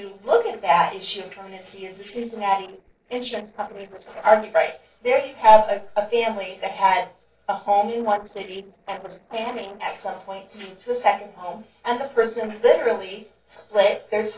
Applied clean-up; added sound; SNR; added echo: neural separator model SepFormer DNS4.